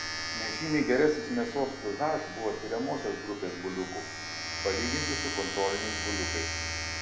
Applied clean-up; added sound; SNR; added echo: none; Domestic sounds, home sounds; 4 dB; reverberation time 0.7 s.